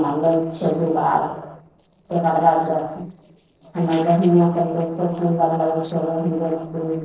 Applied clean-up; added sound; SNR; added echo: neural separator model SepFormer DNS4.